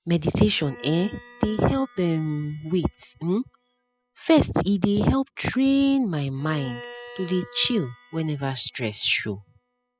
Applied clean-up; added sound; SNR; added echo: classical method spectral subtraction.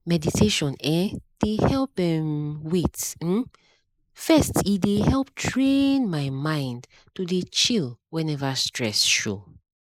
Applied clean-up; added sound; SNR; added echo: neural mask model Resemble Enhance denoiser.